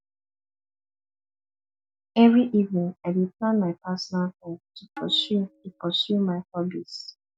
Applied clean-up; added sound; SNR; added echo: none; Tabla; 19 dB; none.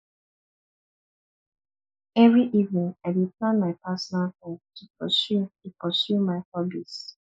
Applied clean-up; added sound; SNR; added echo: neural mask model Resemble Enhance denoiser.